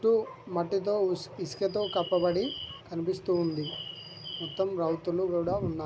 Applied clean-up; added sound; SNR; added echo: none; Bird; 13 dB; none.